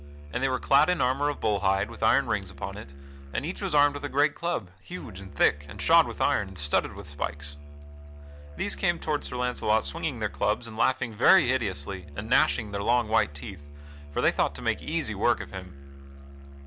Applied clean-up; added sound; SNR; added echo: none; Musical instrument; 14 dB; none.